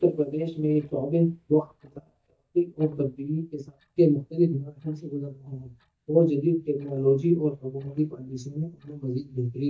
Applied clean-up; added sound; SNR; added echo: neural mask model DeepFilterNet 3.